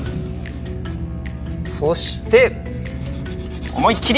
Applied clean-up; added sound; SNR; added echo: none; Musical instrument + Drill; 7 dB; none.